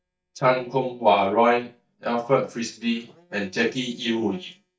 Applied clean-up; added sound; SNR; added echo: neural mask model DeepFilterNet 3.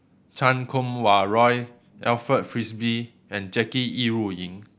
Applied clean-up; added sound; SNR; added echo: none; none; none; none.